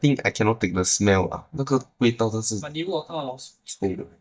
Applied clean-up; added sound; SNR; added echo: neural mask model DeepFilterNet 3.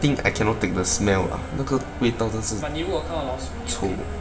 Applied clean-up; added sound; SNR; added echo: none; Wind instrument, woodwind instrument; 16 dB; reverberation time 0.7 s.